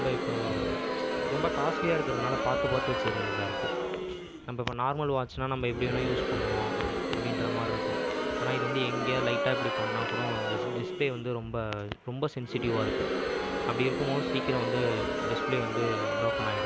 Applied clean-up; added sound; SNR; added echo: none; Crowd; -1 dB; none.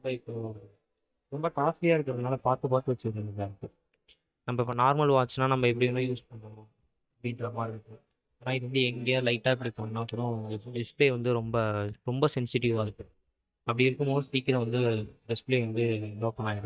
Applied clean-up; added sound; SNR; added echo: neural mask model DeepFilterNet 3.